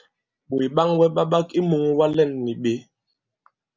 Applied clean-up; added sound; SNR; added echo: none; none; none; none.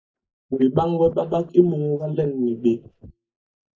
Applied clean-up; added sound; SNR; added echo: neural mask model DeepFilterNet 3.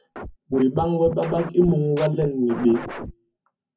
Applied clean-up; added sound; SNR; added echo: none; Scratching (performance technique); 13 dB; reverberation time 0.3 s.